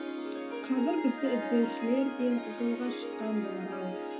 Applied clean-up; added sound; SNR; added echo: none; Harp; 6 dB; reverberation time 0.3 s.